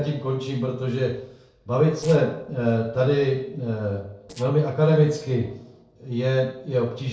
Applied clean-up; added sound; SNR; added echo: neural separator model SepFormer DNS4.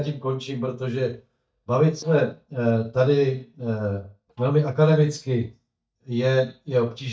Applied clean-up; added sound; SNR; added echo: neural mask model DeepFilterNet 3.